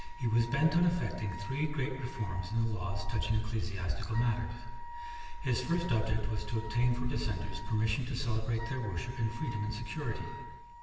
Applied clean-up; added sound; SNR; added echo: none; Wind instrument, woodwind instrument; 16 dB; reverberation time 1.4 s.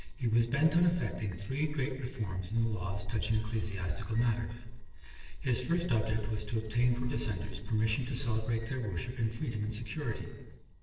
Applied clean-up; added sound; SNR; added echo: neural separator model SepFormer DNS4.